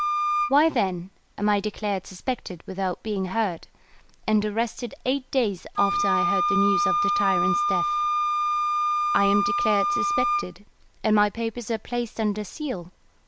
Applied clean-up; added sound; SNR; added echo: none; Wind instrument, woodwind instrument; 1 dB; none.